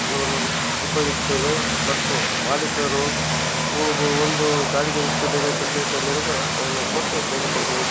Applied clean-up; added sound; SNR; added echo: none; Vehicle; -4 dB; none.